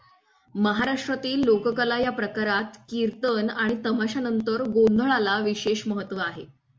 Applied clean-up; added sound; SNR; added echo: none; none; none; none.